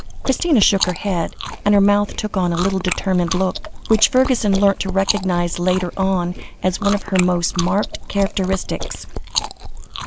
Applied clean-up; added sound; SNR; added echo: none; Chewing, mastication; 7 dB; none.